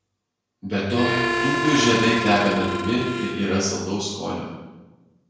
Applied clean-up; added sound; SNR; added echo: none; Harmonica; 2 dB; reverberation time 1.0 s.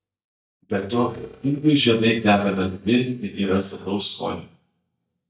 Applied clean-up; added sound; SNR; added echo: neural mask model DeepFilterNet 3.